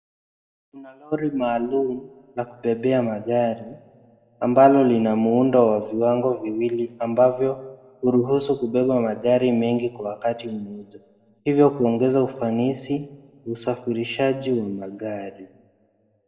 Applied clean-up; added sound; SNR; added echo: none; none; none; reverberation time 0.9 s.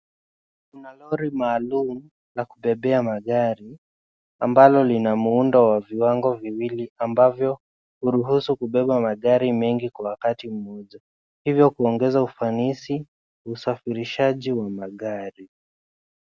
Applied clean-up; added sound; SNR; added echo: none; none; none; none.